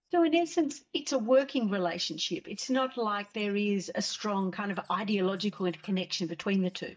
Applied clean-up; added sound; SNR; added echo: neural mask model DeepFilterNet 3.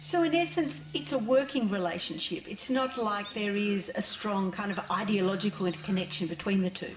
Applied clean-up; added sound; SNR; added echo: none; Crow; 18 dB; reverberation time 1.6 s.